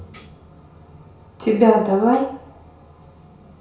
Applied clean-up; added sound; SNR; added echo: none; Tambourine; 19 dB; reverberation time 0.6 s.